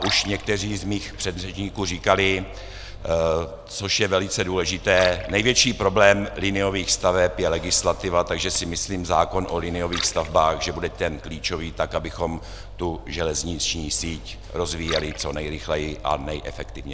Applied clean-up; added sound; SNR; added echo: none; Liquid + Mechanical fan; 13 dB; none.